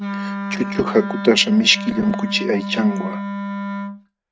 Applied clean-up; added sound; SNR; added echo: neural mask model RNNoise.